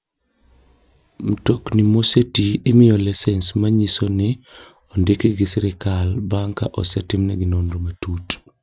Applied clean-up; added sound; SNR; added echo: none; none; none; none.